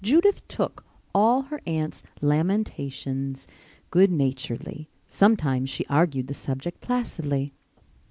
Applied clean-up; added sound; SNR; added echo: none; none; none; none.